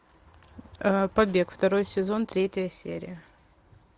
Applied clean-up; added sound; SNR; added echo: none; none; none; none.